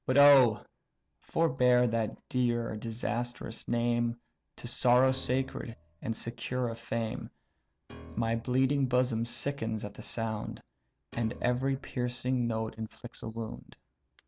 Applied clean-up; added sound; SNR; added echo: none; Piano; 19 dB; none.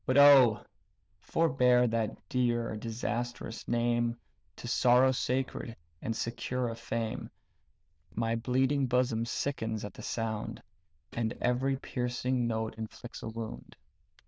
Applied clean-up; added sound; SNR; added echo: neural diffusion model UNIVERSE++.